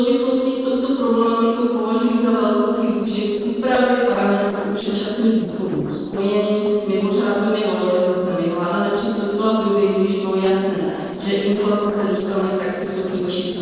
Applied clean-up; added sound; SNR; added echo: neural separator model SepFormer DNS4.